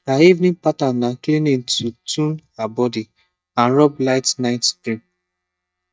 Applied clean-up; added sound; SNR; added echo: neural mask model DeepFilterNet 3.